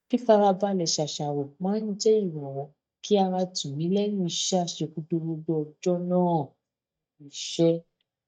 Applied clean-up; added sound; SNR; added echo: neural mask model DeepFilterNet 3.